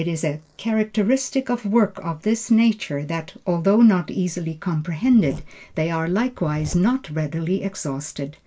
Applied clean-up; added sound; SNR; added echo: neural mask model Resemble Enhance denoiser.